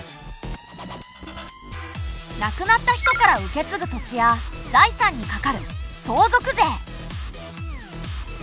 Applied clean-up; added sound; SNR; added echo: none; none; none; none.